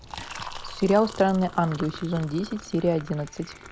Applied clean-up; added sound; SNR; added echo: none; Liquid; 14 dB; none.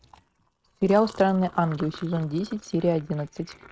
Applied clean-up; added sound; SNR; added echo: neural mask model RNNoise.